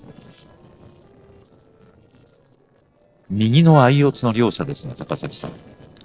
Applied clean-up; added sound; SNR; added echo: neural separator model SepFormer DNS4.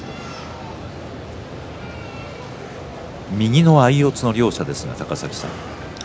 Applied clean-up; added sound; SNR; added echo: none; none; none; none.